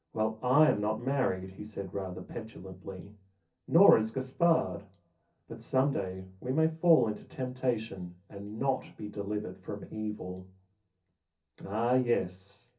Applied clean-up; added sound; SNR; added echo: none; none; none; reverberation time 0.3 s.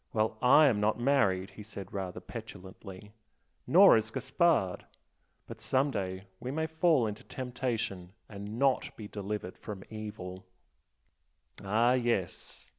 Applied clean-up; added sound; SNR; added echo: none; none; none; none.